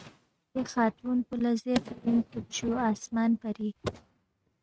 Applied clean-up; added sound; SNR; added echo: neural mask model RNNoise.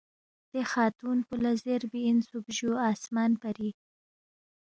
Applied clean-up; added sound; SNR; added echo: none; none; none; none.